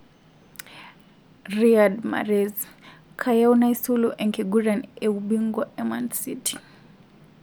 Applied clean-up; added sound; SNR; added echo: none; none; none; none.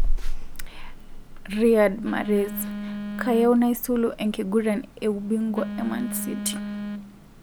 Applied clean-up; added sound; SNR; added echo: none; Telephone; 4 dB; none.